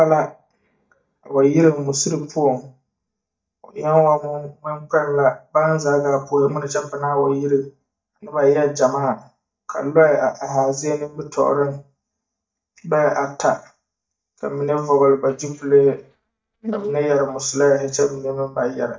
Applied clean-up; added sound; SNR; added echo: neural mask model DeepFilterNet 3.